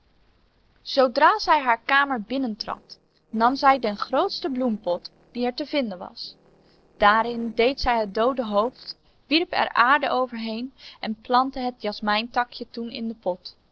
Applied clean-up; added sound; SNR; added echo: neural separator model SepFormer DNS4.